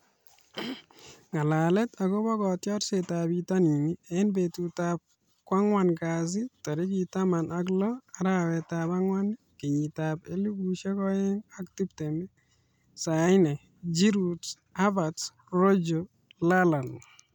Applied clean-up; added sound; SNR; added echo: none; none; none; none.